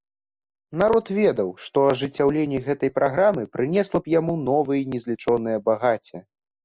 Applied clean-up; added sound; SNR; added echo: none; none; none; none.